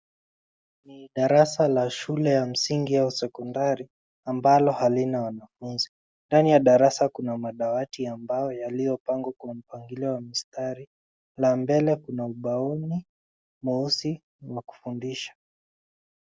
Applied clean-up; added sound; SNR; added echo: none; none; none; none.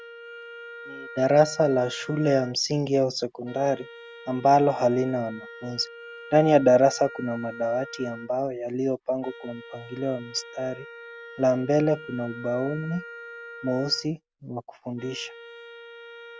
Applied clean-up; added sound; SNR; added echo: none; Wind instrument, woodwind instrument; 17 dB; none.